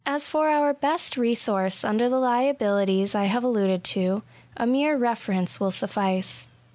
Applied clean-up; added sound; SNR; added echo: none; none; none; none.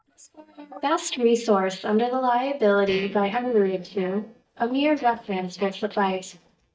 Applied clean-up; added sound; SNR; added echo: neural mask model DeepFilterNet 3.